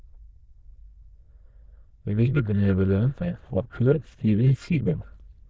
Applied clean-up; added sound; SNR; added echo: neural diffusion model UNIVERSE++.